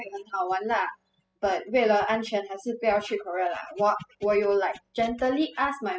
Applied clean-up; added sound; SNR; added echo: classical method spectral subtraction.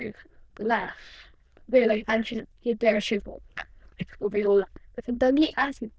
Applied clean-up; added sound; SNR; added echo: neural diffusion model UNIVERSE++.